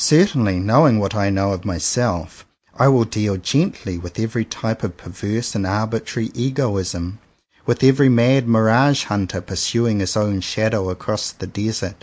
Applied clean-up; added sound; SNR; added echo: none; none; none; none.